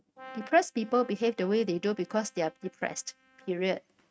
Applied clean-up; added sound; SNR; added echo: neural mask model RNNoise.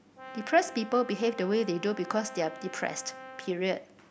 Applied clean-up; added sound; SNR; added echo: none; Brass instrument; 15 dB; none.